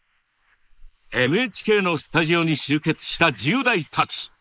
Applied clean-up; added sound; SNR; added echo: neural mask model Resemble Enhance denoiser.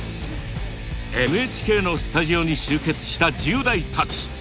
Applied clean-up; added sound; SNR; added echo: none; none; none; none.